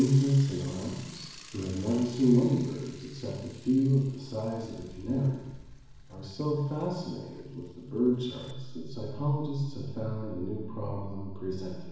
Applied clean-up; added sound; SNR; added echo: none; Mechanisms / Bicycle; 14 dB; reverberation time 1.1 s.